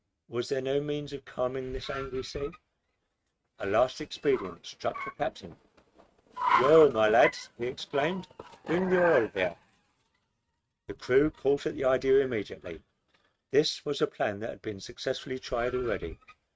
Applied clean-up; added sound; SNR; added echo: neural mask model RNNoise.